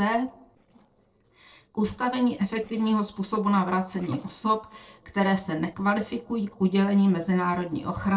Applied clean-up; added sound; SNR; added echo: neural separator model SepFormer DNS4.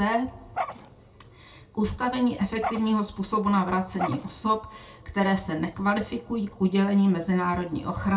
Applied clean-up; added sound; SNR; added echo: none; Dog; 9 dB; reverberation time 0.2 s.